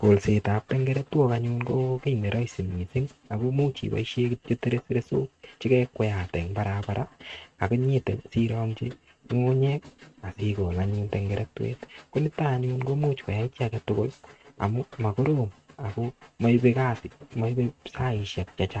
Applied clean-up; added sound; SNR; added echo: neural mask model RNNoise.